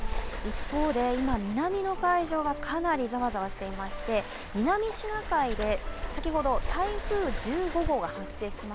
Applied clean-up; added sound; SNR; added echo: none; Waves, surf; 5 dB; none.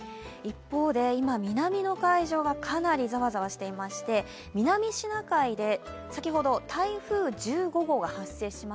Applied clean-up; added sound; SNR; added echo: none; none; none; none.